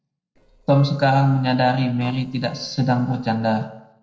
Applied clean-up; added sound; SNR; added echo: neural separator model SepFormer DNS4.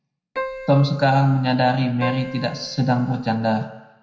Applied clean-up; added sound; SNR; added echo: none; Keyboard (musical); 13 dB; reverberation time 0.8 s.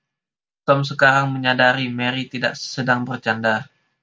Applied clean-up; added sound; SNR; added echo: none; none; none; none.